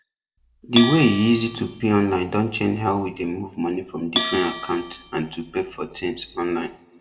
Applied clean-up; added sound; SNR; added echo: none; Bell; 9 dB; reverberation time 0.8 s.